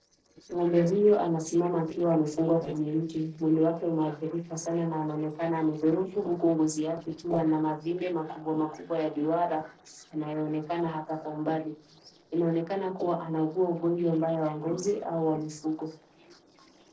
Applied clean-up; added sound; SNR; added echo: neural separator model SepFormer DNS4.